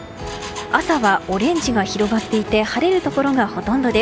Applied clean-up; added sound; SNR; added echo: none; Engine; 18 dB; none.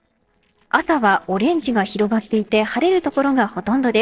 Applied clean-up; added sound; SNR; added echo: neural separator model SepFormer DNS4.